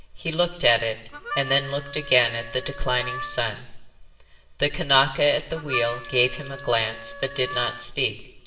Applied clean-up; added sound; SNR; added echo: none; Harmonica; 12 dB; reverberation time 0.7 s.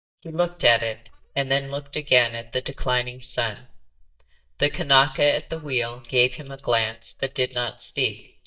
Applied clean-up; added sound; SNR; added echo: neural mask model DeepFilterNet 3.